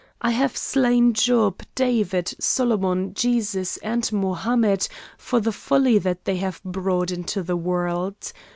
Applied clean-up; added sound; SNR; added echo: none; none; none; none.